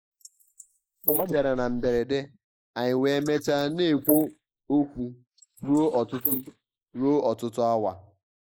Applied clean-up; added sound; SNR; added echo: neural mask model Resemble Enhance denoiser.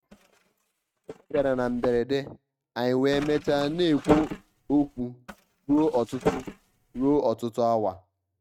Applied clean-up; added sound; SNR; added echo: neural mask model RNNoise.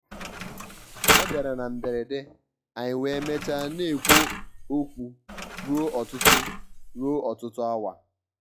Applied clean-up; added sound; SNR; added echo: classical method log-MMSE.